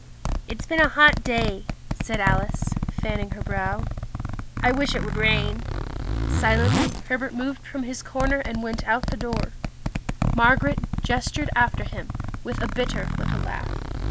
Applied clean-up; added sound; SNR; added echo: none; Zipper (clothing); 0 dB; none.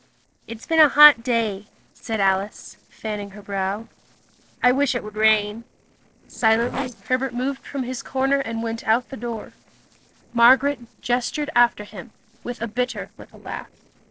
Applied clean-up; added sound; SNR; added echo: neural separator model SepFormer DNS4.